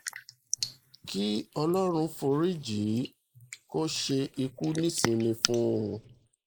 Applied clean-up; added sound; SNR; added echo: neural mask model Resemble Enhance denoiser.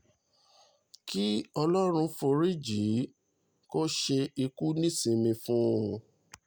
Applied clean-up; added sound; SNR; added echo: none; none; none; none.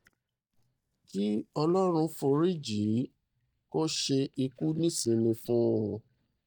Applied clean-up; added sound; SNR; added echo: neural mask model DeepFilterNet 3.